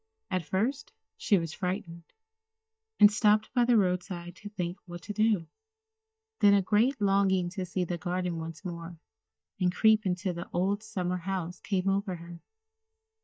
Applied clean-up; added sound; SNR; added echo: neural mask model DeepFilterNet 3.